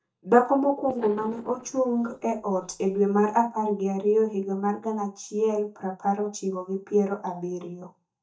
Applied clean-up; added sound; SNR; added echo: neural mask model DeepFilterNet 3.